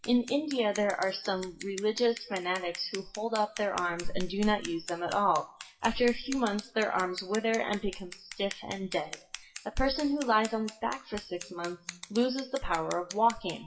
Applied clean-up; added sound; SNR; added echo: classical method WPE with log-MMSE.